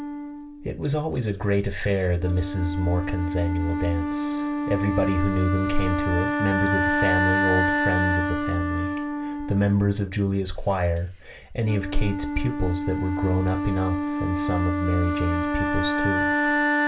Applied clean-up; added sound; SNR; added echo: none; Wind instrument, woodwind instrument; 1 dB; reverberation time 0.2 s.